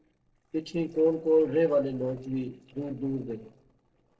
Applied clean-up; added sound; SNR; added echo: neural separator model SepFormer DNS4.